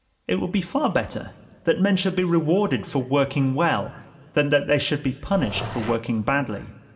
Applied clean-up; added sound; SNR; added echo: none; Growling; 11 dB; reverberation time 1.5 s.